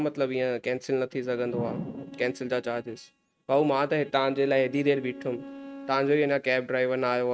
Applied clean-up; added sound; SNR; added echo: neural mask model RNNoise.